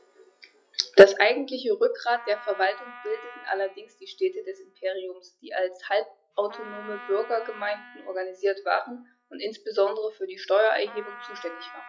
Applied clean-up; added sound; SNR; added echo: classical method log-MMSE.